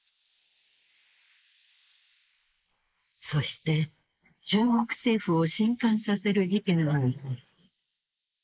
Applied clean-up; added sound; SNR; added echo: neural mask model Resemble Enhance denoiser.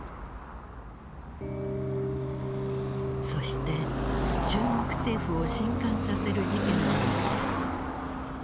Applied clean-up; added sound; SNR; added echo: none; Car passing by / Traffic noise, roadway noise; 0 dB; none.